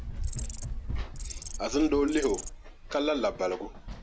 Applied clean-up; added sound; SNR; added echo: none; Run + Insect; 5 dB; none.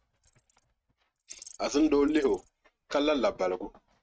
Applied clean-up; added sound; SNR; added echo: neural mask model RNNoise.